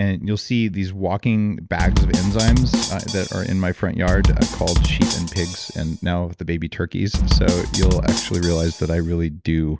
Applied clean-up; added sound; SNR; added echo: none; Bass drum / Snare drum; -1 dB; none.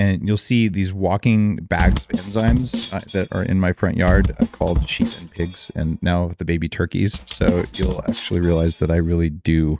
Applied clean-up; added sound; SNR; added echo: neural mask model RNNoise.